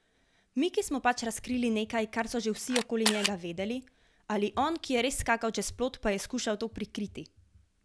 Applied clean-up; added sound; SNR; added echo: none; Camera; 2 dB; none.